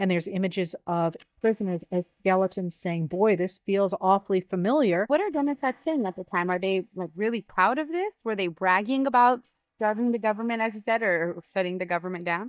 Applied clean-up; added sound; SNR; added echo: neural mask model DeepFilterNet 3.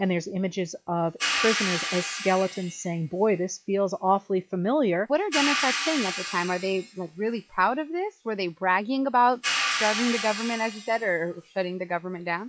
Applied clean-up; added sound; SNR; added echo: classical method log-MMSE.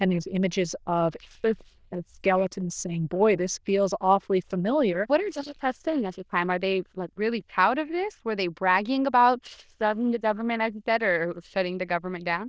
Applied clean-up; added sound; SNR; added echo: neural diffusion model UNIVERSE++.